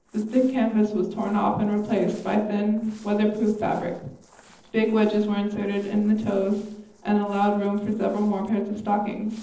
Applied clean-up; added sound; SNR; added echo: neural separator model SepFormer DNS4.